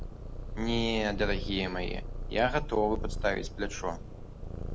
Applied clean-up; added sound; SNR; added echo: none; Purr; 4 dB; none.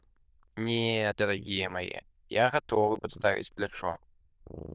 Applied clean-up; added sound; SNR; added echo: neural diffusion model UNIVERSE++.